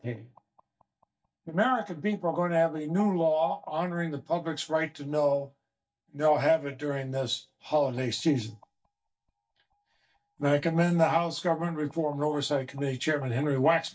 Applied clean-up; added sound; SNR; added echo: neural mask model DeepFilterNet 3.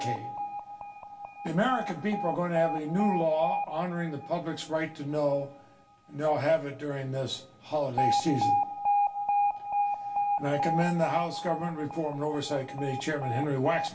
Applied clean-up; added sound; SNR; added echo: none; Alarm; 2 dB; reverberation time 0.2 s.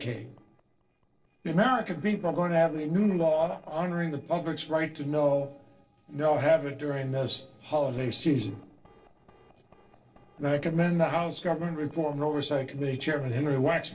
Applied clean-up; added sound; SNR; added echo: neural separator model SepFormer DNS4.